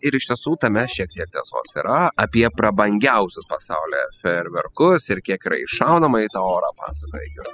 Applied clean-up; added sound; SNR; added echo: classical method spectral subtraction.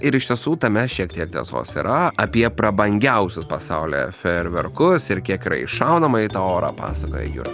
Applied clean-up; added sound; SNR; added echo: none; none; none; none.